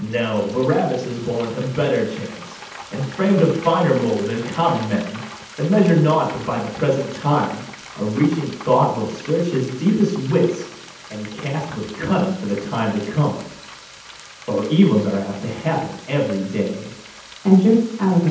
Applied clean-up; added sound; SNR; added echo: none; Frying (food); 18 dB; reverberation time 0.8 s.